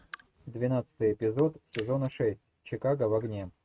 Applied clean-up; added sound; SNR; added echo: neural mask model RNNoise.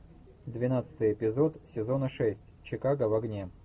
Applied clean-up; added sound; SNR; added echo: none; none; none; none.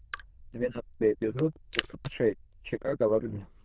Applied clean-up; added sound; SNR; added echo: neural diffusion model UNIVERSE++.